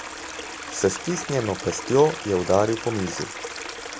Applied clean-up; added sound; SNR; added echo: none; Stream; 10 dB; none.